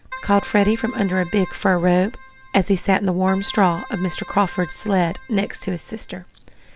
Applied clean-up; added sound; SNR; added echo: none; Keyboard (musical); 17 dB; none.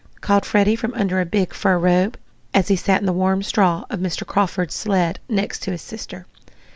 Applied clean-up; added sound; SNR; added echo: none; none; none; none.